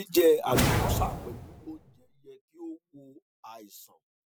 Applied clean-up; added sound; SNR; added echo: none; Whoosh, swoosh, swish; -1 dB; none.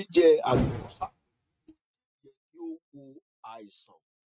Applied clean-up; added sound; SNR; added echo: neural mask model RNNoise.